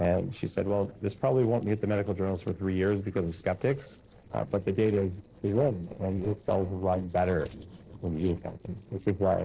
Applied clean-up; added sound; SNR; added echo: neural separator model SepFormer DNS4.